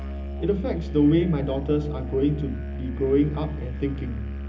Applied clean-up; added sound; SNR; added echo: none; Musical instrument; 6 dB; reverberation time 0.4 s.